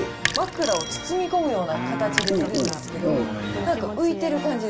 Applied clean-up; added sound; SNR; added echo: none; Sink (filling or washing); 7 dB; none.